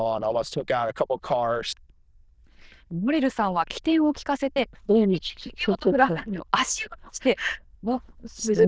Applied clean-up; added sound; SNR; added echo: neural diffusion model UNIVERSE++.